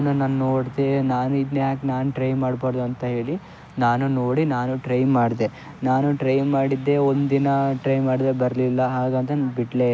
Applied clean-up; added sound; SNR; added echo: none; none; none; none.